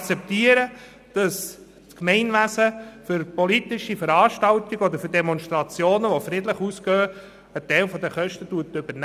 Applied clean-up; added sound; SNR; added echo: none; none; none; none.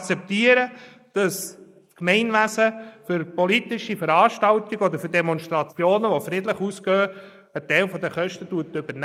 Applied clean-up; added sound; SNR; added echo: neural mask model Resemble Enhance denoiser.